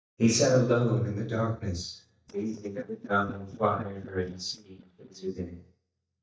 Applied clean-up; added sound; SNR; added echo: neural mask model DeepFilterNet 3.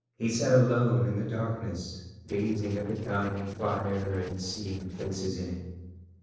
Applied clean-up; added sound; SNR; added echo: neural separator model SepFormer DNS4.